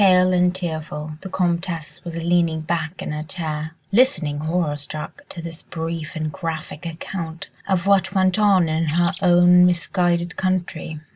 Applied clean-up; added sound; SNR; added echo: none; Bird; 7 dB; none.